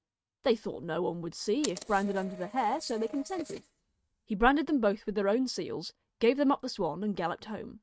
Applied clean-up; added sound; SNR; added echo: neural mask model RNNoise.